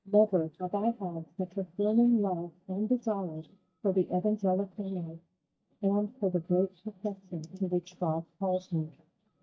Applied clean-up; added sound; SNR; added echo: neural mask model DeepFilterNet 3.